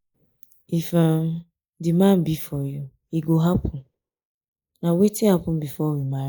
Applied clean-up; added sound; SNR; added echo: neural mask model Resemble Enhance denoiser.